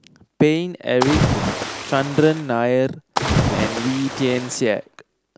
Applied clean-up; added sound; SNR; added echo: none; Splash, splatter; 2 dB; none.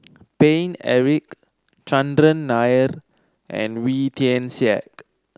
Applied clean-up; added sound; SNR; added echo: none; none; none; none.